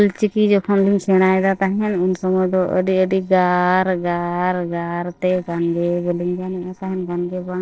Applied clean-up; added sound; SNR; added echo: neural separator model SepFormer DNS4.